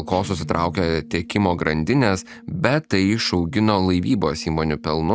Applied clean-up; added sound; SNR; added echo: neural mask model RNNoise.